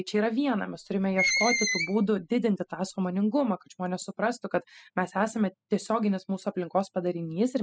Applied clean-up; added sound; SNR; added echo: classical method spectral subtraction.